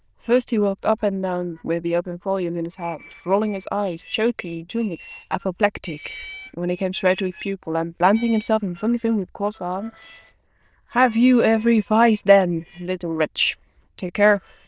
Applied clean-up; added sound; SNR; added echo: neural diffusion model UNIVERSE++.